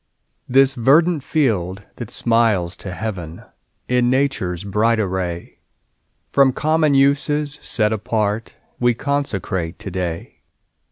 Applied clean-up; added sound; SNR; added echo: none; none; none; none.